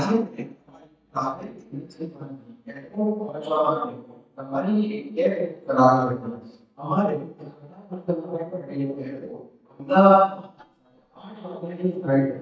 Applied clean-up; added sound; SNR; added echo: neural mask model DeepFilterNet 3.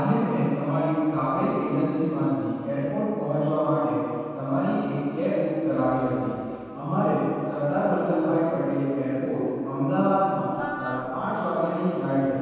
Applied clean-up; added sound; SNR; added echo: none; Wind instrument, woodwind instrument; 12 dB; reverberation time 2.1 s.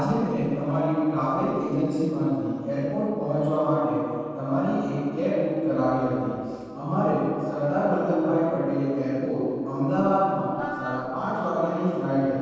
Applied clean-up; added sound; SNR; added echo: neural separator model SepFormer DNS4.